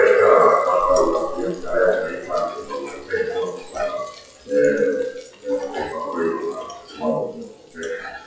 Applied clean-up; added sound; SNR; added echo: classical method WPE with log-MMSE.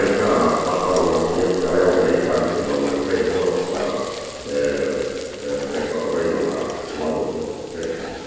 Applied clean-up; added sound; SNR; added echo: none; Frying (food); 15 dB; reverberation time 1.9 s.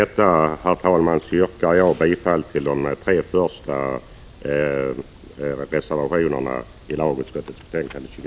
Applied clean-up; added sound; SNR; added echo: none; none; none; none.